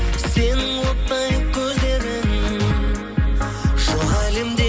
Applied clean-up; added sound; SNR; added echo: none; none; none; none.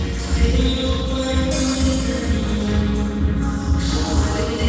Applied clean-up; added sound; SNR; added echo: neural separator model SepFormer DNS4.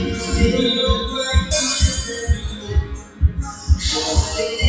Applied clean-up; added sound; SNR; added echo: classical method WPE with log-MMSE.